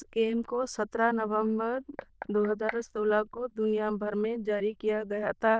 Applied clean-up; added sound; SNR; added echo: neural diffusion model UNIVERSE++.